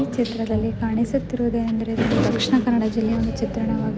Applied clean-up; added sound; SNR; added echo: none; Bowed string instrument; 18 dB; none.